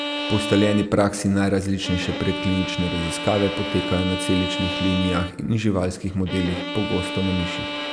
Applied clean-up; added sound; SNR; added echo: none; Bowed string instrument; 6 dB; none.